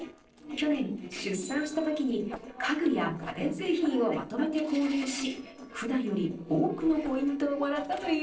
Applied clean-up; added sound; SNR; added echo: neural separator model SepFormer DNS4.